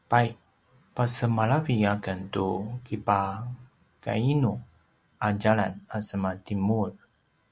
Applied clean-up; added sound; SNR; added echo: none; none; none; none.